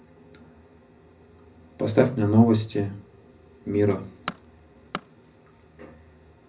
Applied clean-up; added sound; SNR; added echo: none; Tools; 15 dB; reverberation time 0.4 s.